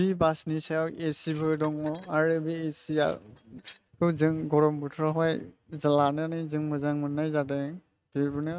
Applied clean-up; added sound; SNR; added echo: neural mask model RNNoise.